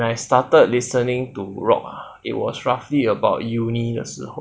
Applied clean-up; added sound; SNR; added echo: none; none; none; none.